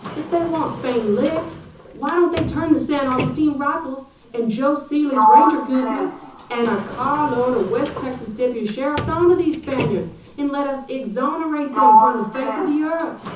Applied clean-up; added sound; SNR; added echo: none; Sliding door; 2 dB; reverberation time 0.6 s.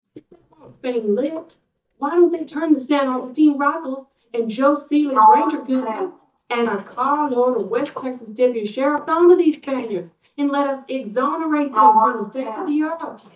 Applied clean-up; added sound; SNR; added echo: neural mask model DeepFilterNet 3.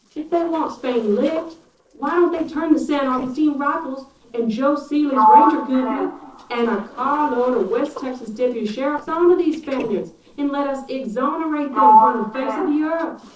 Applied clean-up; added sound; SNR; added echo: neural separator model SepFormer DNS4.